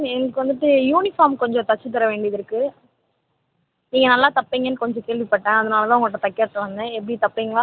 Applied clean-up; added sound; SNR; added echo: none; none; none; none.